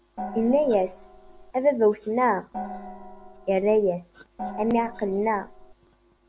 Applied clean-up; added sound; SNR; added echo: none; Gong; 13 dB; none.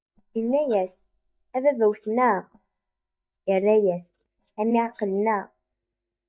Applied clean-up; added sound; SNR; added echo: neural mask model DeepFilterNet 3.